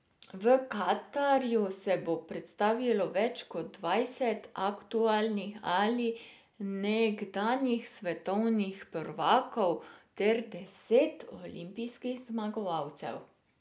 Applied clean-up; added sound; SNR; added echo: none; none; none; none.